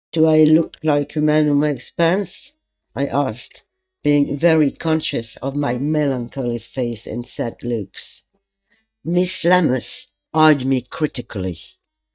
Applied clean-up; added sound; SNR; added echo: neural mask model DeepFilterNet 3.